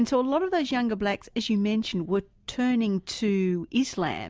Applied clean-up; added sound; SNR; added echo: none; none; none; none.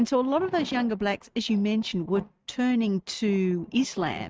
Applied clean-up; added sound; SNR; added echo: neural mask model RNNoise.